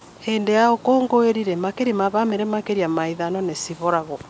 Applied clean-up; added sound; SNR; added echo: none; none; none; none.